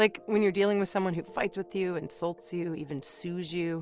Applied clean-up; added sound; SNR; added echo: none; none; none; none.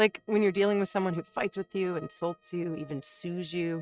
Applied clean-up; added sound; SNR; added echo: neural mask model RNNoise.